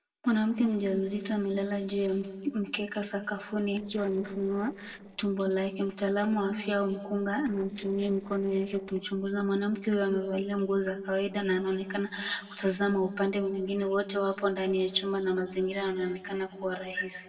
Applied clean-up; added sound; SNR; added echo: neural separator model SepFormer DNS4.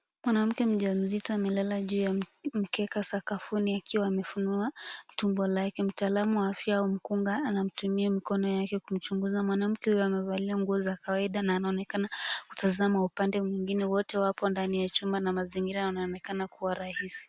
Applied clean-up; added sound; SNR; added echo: none; none; none; none.